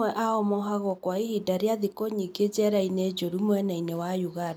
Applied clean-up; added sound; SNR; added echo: none; none; none; none.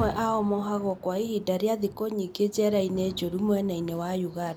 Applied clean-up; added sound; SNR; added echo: none; Rain; 15 dB; none.